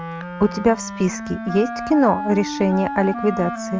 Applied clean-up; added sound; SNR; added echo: none; Wind instrument, woodwind instrument; 8 dB; none.